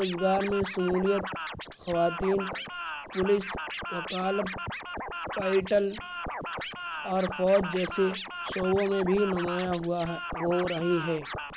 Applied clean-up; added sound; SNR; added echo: none; Scratching (performance technique); 7 dB; none.